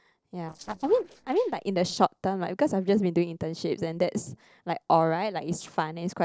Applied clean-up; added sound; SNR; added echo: neural separator model SepFormer DNS4.